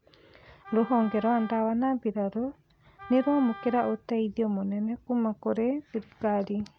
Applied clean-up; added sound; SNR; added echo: none; Wind instrument, woodwind instrument; 18 dB; none.